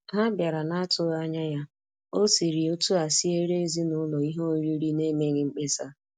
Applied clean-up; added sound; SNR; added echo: none; none; none; none.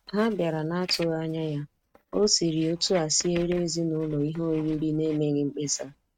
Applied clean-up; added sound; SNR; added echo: neural mask model RNNoise.